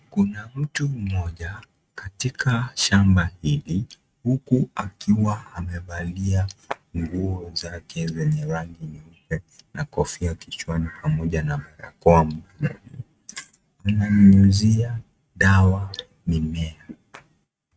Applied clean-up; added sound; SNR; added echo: neural mask model RNNoise.